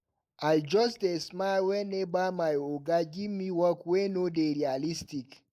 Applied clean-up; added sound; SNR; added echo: neural mask model Resemble Enhance denoiser.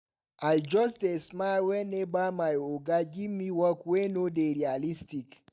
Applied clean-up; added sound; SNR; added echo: neural mask model DeepFilterNet 3.